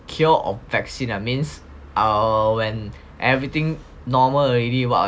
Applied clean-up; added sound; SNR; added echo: none; none; none; none.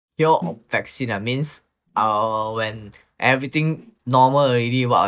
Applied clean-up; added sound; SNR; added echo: neural mask model DeepFilterNet 3.